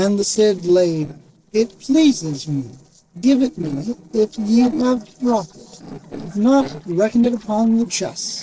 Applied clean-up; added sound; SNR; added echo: neural separator model SepFormer DNS4.